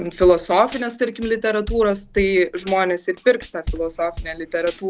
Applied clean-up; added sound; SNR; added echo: none; Drum / Drum kit; 14 dB; none.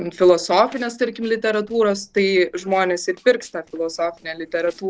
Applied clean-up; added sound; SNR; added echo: neural separator model SepFormer DNS4.